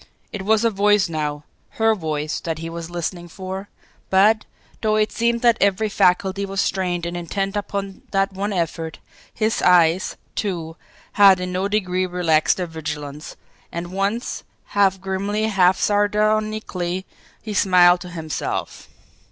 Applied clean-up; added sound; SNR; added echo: none; none; none; none.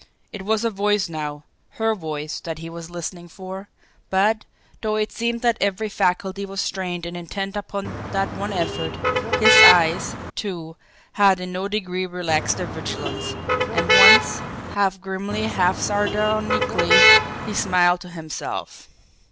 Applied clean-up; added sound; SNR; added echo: none; Motor vehicle (road); -4 dB; none.